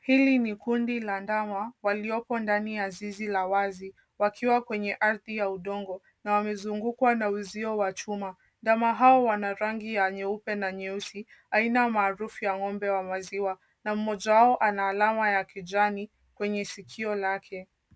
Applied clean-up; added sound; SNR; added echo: none; none; none; none.